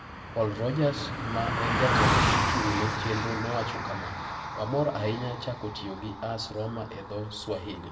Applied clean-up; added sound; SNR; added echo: none; Car passing by; -1 dB; reverberation time 0.9 s.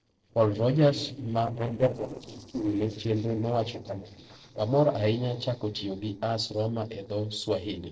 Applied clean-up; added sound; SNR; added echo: neural separator model SepFormer DNS4.